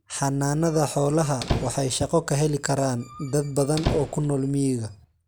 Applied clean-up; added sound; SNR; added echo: none; Squeak; 10 dB; none.